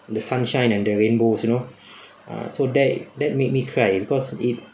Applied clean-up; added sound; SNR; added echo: none; none; none; none.